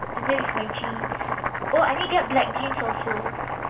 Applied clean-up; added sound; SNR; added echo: none; Boiling; 1 dB; reverberation time 0.2 s.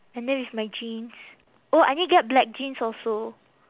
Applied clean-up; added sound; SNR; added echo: none; none; none; none.